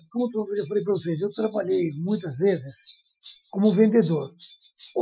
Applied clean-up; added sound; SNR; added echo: classical method Wiener filter.